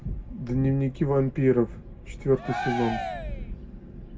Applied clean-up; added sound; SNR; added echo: none; Cheering; 7 dB; reverberation time 0.2 s.